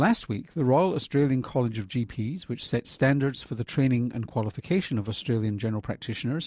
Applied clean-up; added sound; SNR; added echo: none; none; none; none.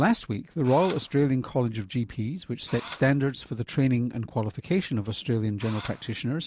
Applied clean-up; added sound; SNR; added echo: none; Engine / Drill; 14 dB; none.